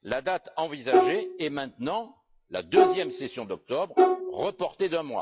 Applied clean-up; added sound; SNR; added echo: classical method log-MMSE.